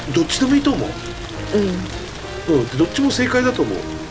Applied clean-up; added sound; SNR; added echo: none; Rain; 13 dB; none.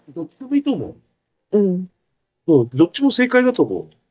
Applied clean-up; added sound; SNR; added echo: neural mask model DeepFilterNet 3.